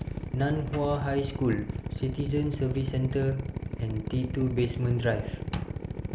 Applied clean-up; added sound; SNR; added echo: none; Drill; 5 dB; none.